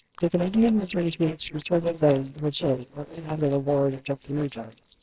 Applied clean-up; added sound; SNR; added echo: neural separator model SepFormer WHAMR!.